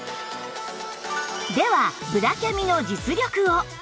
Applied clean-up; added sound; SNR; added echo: none; none; none; none.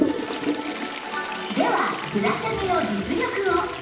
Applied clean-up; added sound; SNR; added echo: none; Toilet flush; 5 dB; reverberation time 0.8 s.